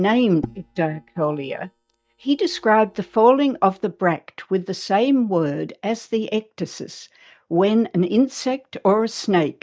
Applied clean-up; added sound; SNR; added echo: neural mask model DeepFilterNet 3.